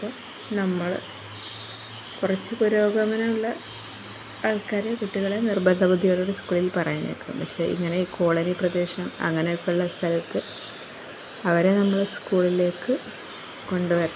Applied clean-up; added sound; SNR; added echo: none; none; none; none.